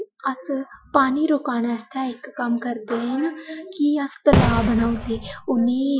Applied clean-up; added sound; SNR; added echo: classical method Wiener filter.